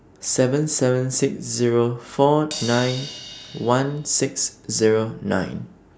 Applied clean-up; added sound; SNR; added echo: none; Crash cymbal; 15 dB; none.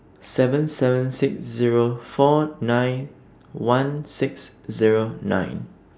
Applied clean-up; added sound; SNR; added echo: none; none; none; none.